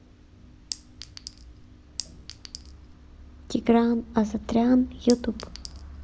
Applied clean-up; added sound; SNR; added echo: none; Chink, clink; 14 dB; none.